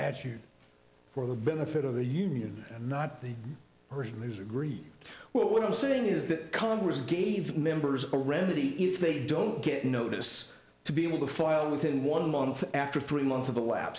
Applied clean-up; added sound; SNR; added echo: none; none; none; none.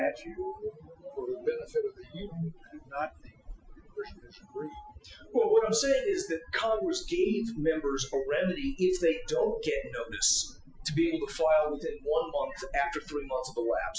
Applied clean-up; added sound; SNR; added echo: classical method Wiener filter.